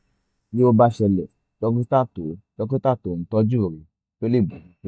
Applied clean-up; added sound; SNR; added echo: neural mask model DeepFilterNet 3.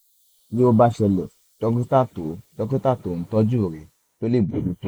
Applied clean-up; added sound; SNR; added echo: neural mask model Resemble Enhance denoiser.